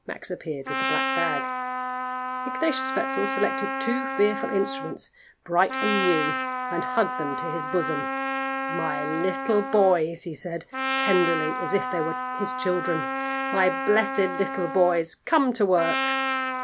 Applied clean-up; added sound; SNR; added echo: none; Trumpet; 2 dB; none.